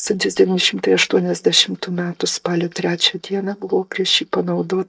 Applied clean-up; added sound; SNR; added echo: neural mask model DeepFilterNet 3.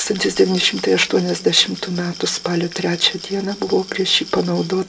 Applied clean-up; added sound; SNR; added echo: none; Glass; 16 dB; reverberation time 1.2 s.